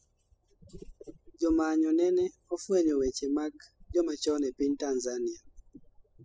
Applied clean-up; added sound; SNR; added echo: classical method spectral subtraction.